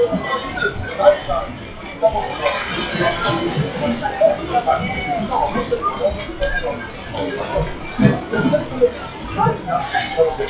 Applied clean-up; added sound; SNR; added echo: classical method WPE with log-MMSE.